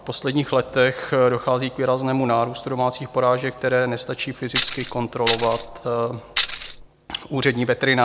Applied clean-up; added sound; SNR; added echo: none; Tambourine; 0 dB; none.